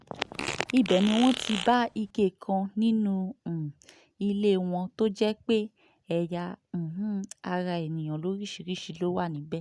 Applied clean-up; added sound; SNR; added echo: none; Fart; 8 dB; none.